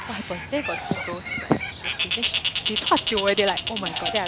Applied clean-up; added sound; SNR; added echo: none; Bird; 1 dB; none.